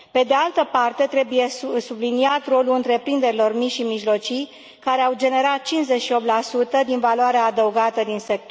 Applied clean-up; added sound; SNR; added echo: none; none; none; none.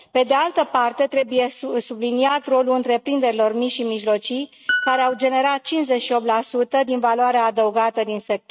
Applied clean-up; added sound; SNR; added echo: neural mask model RNNoise.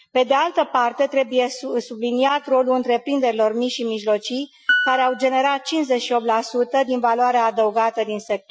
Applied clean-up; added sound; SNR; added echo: classical method Wiener filter.